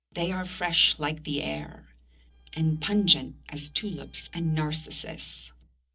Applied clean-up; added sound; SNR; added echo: neural separator model SepFormer DNS4.